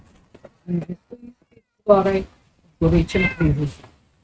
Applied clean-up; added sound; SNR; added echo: neural mask model RNNoise.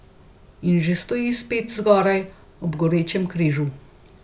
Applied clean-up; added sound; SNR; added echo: none; none; none; none.